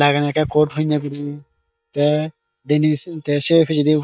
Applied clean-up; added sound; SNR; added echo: neural mask model DeepFilterNet 3.